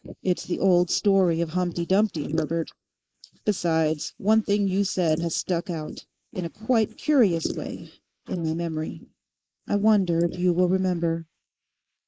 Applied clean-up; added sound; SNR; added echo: neural mask model Resemble Enhance denoiser.